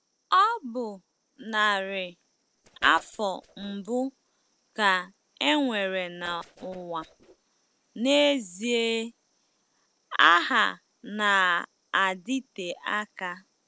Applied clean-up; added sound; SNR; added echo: neural separator model SepFormer DNS4.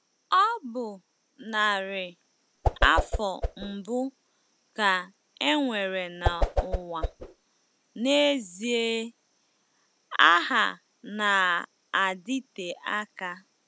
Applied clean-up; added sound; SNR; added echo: none; Whoosh, swoosh, swish; 0 dB; none.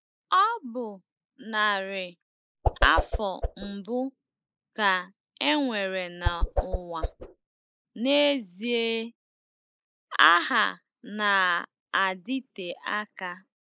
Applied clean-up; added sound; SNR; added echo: neural mask model Resemble Enhance denoiser.